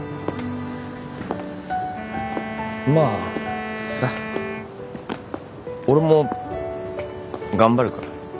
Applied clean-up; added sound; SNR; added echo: none; Wind instrument, woodwind instrument; 8 dB; none.